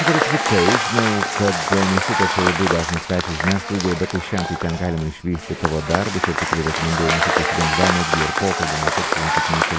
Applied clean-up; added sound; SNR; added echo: none; Applause / Crowd / Cheering; -1 dB; none.